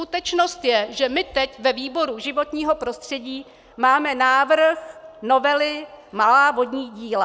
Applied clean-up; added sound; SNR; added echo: none; none; none; none.